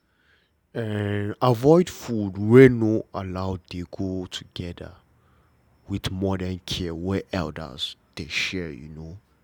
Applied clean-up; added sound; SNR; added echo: none; none; none; none.